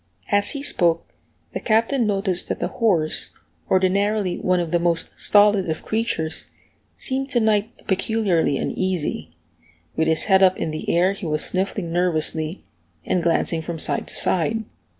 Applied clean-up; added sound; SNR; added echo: none; none; none; none.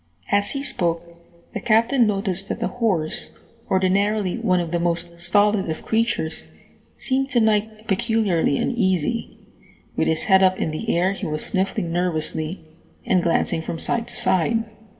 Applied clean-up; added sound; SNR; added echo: none; none; none; reverberation time 0.4 s.